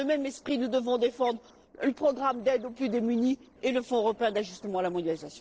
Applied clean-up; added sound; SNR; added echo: neural separator model SepFormer DNS4.